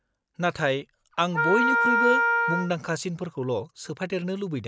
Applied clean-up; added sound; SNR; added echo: none; Wind instrument, woodwind instrument; -3 dB; none.